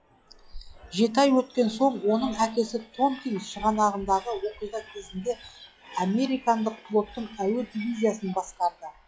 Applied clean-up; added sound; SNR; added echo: classical method log-MMSE.